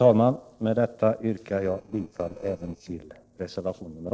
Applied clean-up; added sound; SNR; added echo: neural separator model SepFormer DNS4.